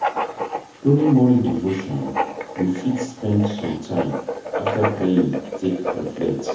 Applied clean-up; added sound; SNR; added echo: none; Writing; 6 dB; reverberation time 0.7 s.